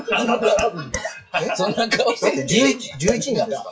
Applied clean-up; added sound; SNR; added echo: classical method WPE with log-MMSE.